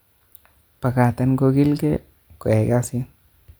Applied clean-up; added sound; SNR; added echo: none; none; none; none.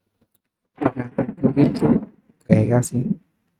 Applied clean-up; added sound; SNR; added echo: neural mask model RNNoise.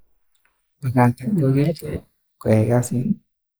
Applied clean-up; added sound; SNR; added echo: neural mask model Resemble Enhance denoiser.